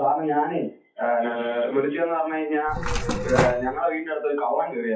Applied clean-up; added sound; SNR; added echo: classical method WPE with log-MMSE.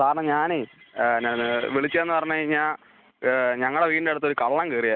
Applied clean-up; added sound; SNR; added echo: none; none; none; none.